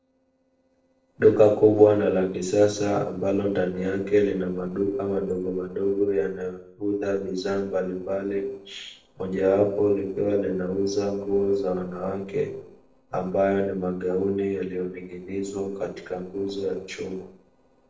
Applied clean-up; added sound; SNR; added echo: neural separator model SepFormer DNS4.